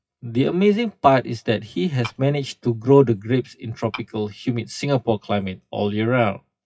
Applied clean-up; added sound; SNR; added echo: classical method WPE with log-MMSE.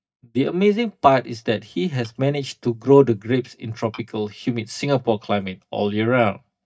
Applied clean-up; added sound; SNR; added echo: neural mask model DeepFilterNet 3.